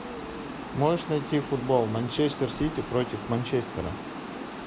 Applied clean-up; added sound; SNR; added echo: none; Water; 8 dB; none.